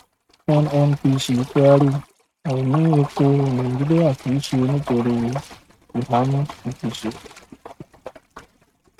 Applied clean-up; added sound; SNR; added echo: neural mask model RNNoise.